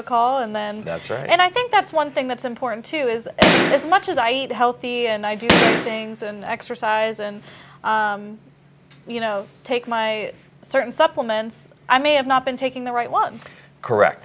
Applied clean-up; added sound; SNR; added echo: none; Gunshot, gunfire; -1 dB; none.